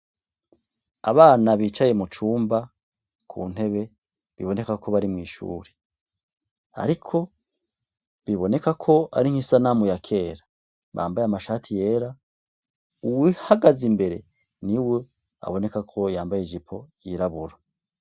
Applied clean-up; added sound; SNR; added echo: none; none; none; none.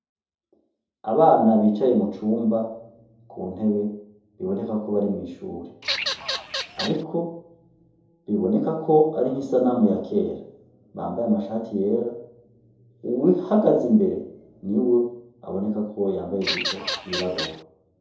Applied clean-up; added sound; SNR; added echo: none; Bird vocalization, bird call, bird song / Fowl; 5 dB; reverberation time 2.6 s.